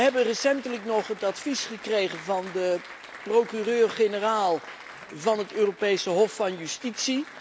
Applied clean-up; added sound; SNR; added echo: none; Applause; 17 dB; none.